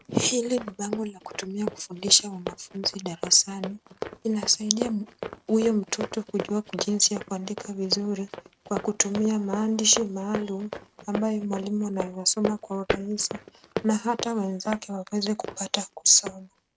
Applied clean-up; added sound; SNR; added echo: neural mask model RNNoise.